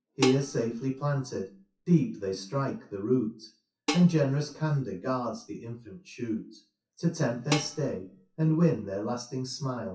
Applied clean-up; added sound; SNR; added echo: classical method WPE with log-MMSE.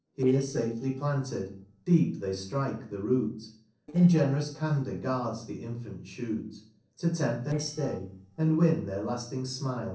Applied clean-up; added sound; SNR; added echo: neural separator model SepFormer DNS4.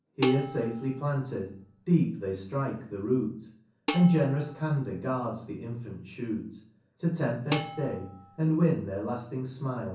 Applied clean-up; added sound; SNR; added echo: none; Dishes, pots, and pans; 10 dB; reverberation time 0.6 s.